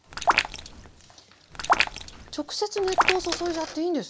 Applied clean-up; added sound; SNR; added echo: none; Raindrop; -3 dB; none.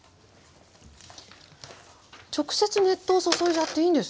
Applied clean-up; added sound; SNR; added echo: none; none; none; none.